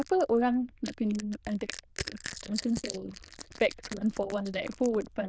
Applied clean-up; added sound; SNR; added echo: neural diffusion model UNIVERSE++.